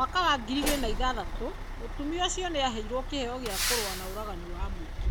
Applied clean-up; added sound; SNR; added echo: none; Truck; 1 dB; none.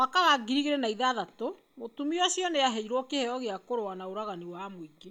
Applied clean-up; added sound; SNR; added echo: none; none; none; none.